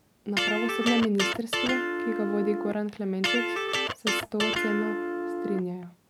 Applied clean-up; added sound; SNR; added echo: none; Electric guitar; -1 dB; none.